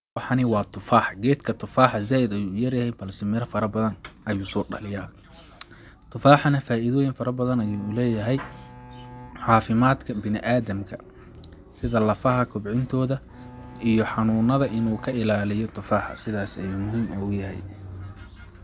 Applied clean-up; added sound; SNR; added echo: none; Bowed string instrument; 20 dB; none.